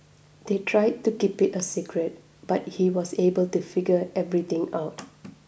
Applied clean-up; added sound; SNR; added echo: none; none; none; none.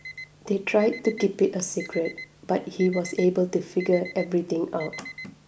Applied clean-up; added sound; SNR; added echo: none; Alarm; 16 dB; none.